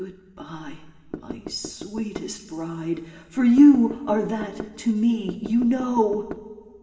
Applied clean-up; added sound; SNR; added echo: none; Knock / Wood; 15 dB; reverberation time 1.9 s.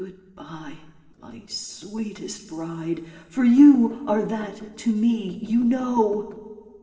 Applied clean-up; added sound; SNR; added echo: neural separator model SepFormer DNS4.